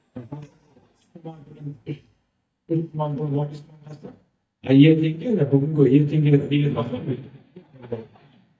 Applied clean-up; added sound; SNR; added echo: neural mask model DeepFilterNet 3.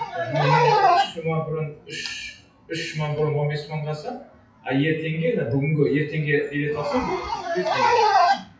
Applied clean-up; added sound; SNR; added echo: classical method WPE with log-MMSE.